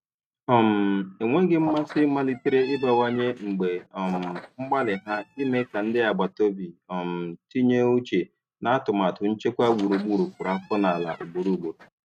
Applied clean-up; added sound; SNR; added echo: neural mask model RNNoise.